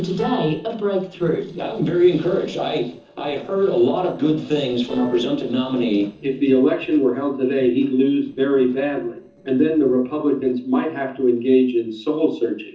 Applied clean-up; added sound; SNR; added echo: neural separator model SepFormer DNS4.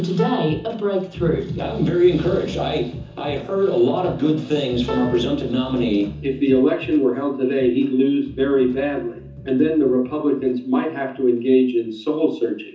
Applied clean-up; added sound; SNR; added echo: none; Piano; 14 dB; reverberation time 0.6 s.